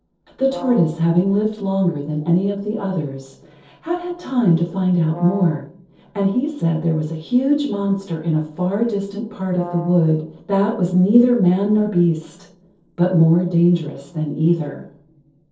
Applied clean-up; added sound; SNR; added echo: neural separator model SepFormer DNS4.